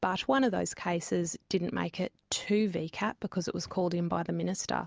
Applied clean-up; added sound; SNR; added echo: none; none; none; none.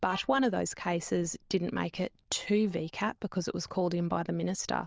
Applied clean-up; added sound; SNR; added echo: neural diffusion model UNIVERSE++.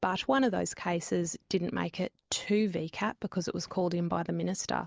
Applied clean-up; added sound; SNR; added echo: neural mask model Resemble Enhance denoiser.